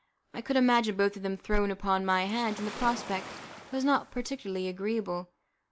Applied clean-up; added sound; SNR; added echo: none; Waves, surf; 14 dB; none.